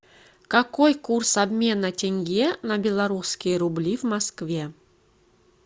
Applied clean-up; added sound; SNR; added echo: none; none; none; none.